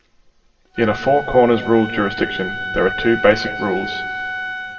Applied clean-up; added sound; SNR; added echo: none; Wind instrument, woodwind instrument; 9 dB; reverberation time 1.4 s.